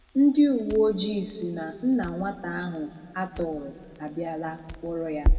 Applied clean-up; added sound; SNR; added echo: none; Crackle; 6 dB; reverberation time 1.6 s.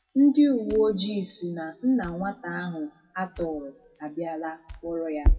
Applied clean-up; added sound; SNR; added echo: classical method WPE with log-MMSE.